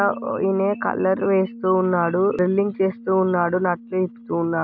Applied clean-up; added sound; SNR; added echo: none; Bass guitar; 17 dB; none.